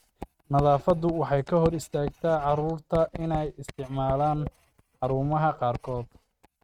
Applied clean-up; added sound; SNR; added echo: neural mask model RNNoise.